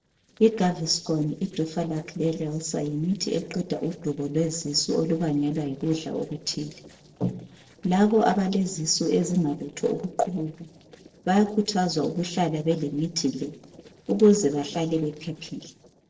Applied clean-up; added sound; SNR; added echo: neural separator model SepFormer DNS4.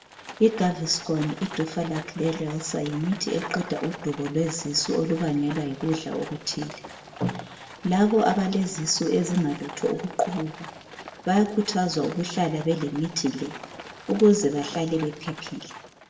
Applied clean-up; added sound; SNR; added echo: none; Livestock, farm animals, working animals; 15 dB; reverberation time 0.7 s.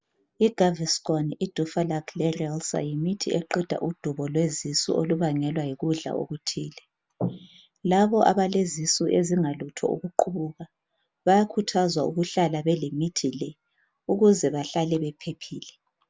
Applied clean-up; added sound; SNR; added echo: none; none; none; none.